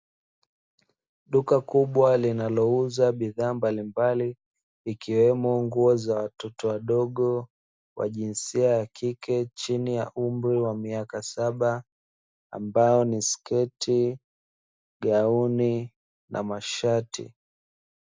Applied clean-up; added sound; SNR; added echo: none; none; none; none.